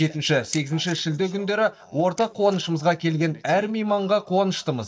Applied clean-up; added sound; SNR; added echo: neural mask model DeepFilterNet 3.